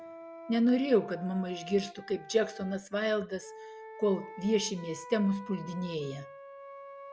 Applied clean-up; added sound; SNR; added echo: none; Wind instrument, woodwind instrument; 15 dB; none.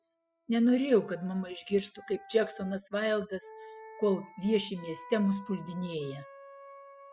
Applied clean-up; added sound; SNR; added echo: classical method spectral subtraction.